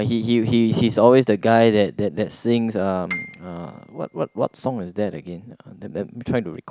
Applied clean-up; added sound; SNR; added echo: none; Piano; 16 dB; none.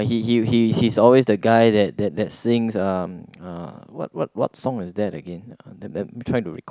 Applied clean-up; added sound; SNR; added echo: none; none; none; none.